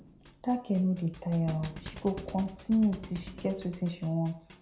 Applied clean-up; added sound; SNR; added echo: none; Thump, thud; 15 dB; reverberation time 0.4 s.